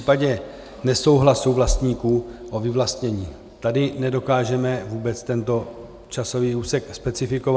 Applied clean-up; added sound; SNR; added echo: none; none; none; none.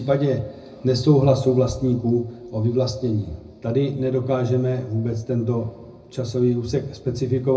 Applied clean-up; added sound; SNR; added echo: none; none; none; reverberation time 0.4 s.